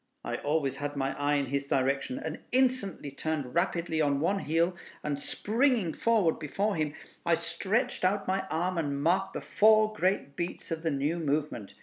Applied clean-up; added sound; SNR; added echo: none; none; none; none.